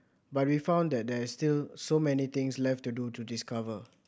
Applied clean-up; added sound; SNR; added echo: none; none; none; none.